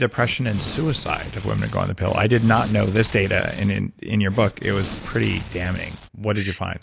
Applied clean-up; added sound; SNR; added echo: none; Tearing; 12 dB; none.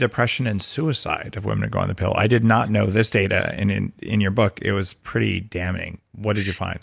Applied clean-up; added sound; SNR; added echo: none; none; none; none.